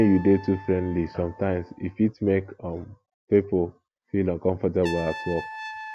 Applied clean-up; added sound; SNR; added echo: none; Trumpet; 16 dB; none.